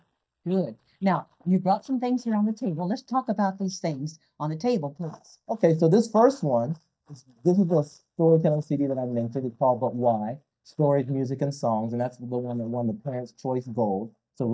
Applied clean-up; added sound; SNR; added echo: neural mask model DeepFilterNet 3.